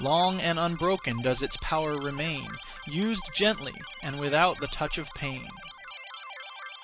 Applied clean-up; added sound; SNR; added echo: none; Keyboard (musical); 13 dB; none.